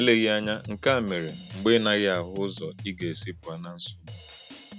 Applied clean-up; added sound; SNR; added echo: none; Drum kit; 16 dB; none.